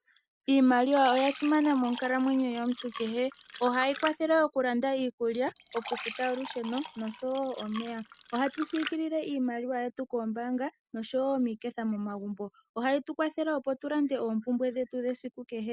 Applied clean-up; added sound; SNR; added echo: none; Fill (with liquid); 13 dB; none.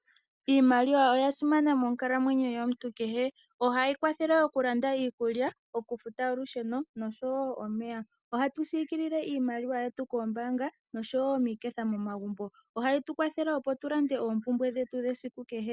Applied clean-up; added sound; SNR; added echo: none; none; none; none.